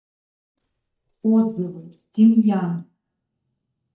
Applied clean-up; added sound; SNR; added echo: neural mask model DeepFilterNet 3.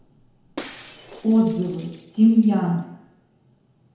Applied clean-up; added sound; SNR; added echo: none; Shatter; 18 dB; reverberation time 0.9 s.